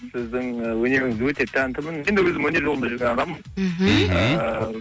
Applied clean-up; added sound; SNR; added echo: none; none; none; none.